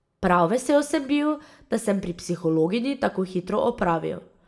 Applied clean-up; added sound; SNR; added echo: none; none; none; reverberation time 0.5 s.